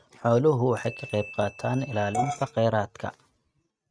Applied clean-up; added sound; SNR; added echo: neural mask model RNNoise.